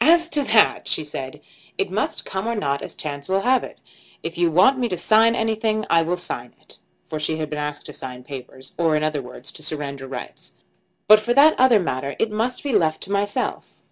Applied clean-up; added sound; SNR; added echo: none; none; none; none.